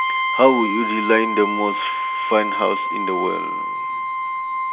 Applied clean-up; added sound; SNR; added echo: none; Brass instrument; 1 dB; none.